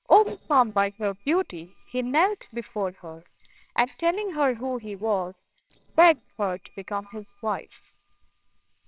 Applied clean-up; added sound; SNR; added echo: neural separator model SepFormer WHAMR!.